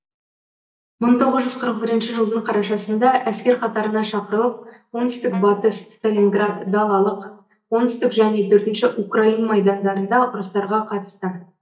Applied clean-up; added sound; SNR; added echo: neural mask model DeepFilterNet 3.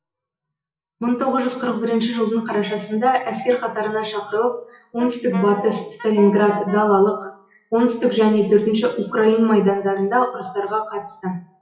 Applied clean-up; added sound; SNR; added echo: classical method WPE with log-MMSE.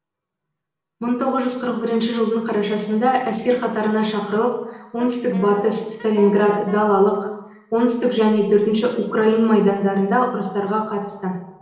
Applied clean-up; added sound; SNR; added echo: neural separator model SepFormer DNS4.